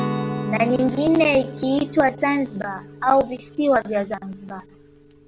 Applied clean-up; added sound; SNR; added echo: none; Guitar; 10 dB; none.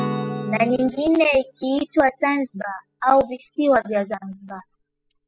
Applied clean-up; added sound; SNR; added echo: classical method spectral subtraction.